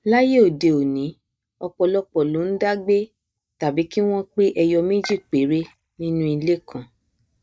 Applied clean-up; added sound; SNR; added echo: neural mask model DeepFilterNet 3.